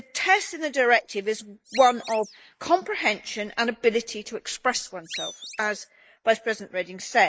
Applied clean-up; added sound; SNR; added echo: neural mask model Resemble Enhance denoiser.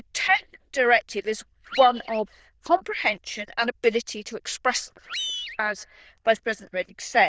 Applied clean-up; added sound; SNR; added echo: neural diffusion model UNIVERSE++.